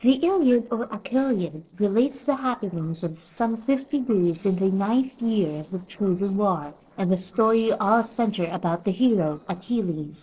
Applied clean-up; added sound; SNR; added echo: neural separator model SepFormer DNS4.